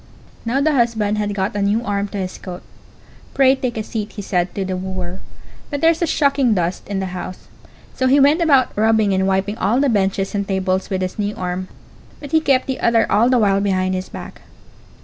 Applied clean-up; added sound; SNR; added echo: none; none; none; none.